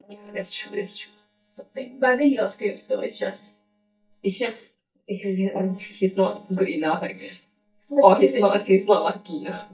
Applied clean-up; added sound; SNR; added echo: neural mask model DeepFilterNet 3.